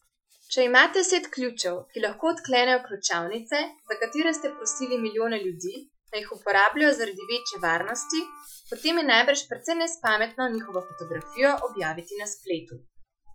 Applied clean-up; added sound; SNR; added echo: classical method Wiener filter.